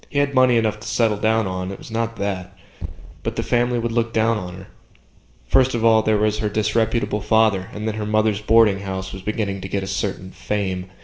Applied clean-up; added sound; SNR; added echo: neural separator model SepFormer DNS4.